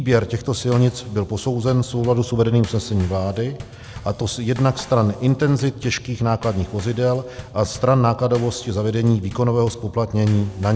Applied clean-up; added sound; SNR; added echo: none; Bass drum / Snare drum / Drum kit; 19 dB; none.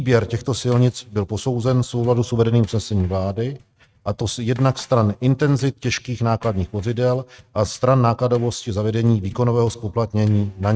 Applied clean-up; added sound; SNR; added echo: neural mask model RNNoise.